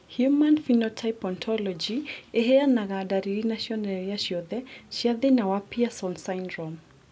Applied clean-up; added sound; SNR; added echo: none; none; none; none.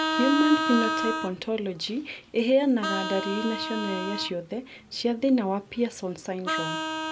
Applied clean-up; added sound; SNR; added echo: none; Vehicle horn, car horn, honking; 4 dB; none.